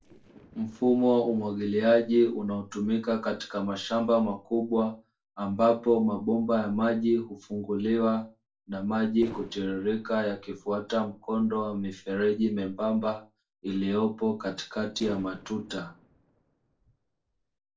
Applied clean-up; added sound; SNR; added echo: neural separator model SepFormer DNS4.